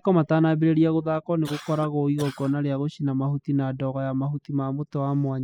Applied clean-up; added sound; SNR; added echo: classical method spectral subtraction.